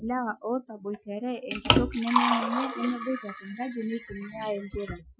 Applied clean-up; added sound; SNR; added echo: classical method Wiener filter.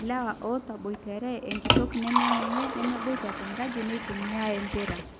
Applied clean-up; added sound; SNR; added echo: none; Liquid; 0 dB; none.